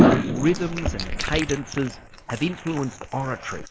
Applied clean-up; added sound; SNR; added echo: neural mask model Resemble Enhance denoiser.